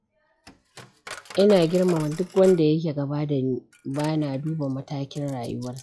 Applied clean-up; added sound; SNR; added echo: classical method log-MMSE.